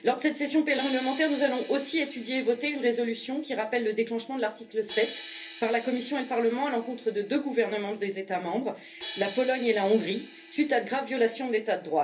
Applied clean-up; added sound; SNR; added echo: none; Crash cymbal; 18 dB; reverberation time 0.3 s.